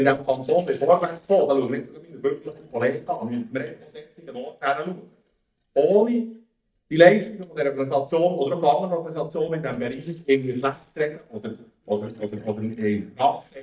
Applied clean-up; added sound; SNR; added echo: neural mask model DeepFilterNet 3.